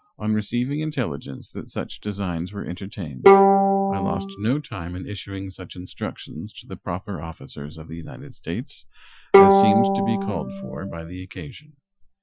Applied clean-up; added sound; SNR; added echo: classical method Wiener filter.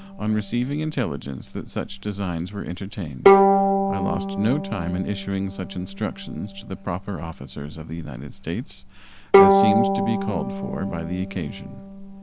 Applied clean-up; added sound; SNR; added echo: none; Bowed string instrument; -4 dB; none.